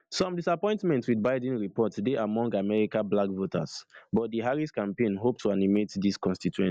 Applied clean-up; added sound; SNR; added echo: none; none; none; none.